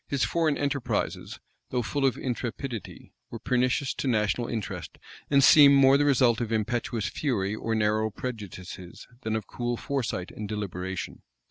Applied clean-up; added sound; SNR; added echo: none; none; none; none.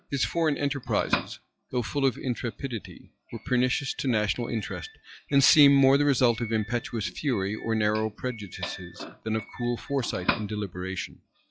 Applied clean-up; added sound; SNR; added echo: classical method log-MMSE.